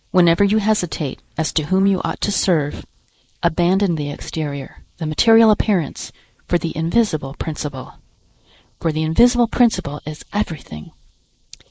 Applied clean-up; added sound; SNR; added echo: neural mask model Resemble Enhance denoiser.